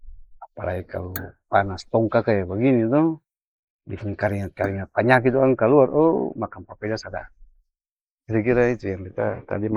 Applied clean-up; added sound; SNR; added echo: neural mask model Resemble Enhance denoiser.